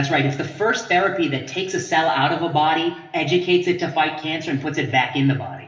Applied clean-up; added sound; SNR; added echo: none; none; none; reverberation time 1.6 s.